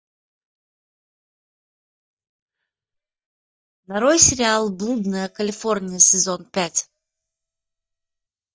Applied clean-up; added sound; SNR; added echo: neural mask model DeepFilterNet 3.